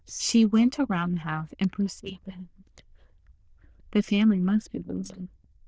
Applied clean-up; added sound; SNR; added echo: neural diffusion model UNIVERSE++.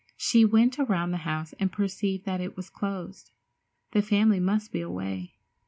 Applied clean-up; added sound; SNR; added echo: none; none; none; none.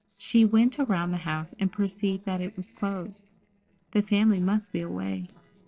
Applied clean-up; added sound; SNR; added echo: neural separator model SepFormer DNS4.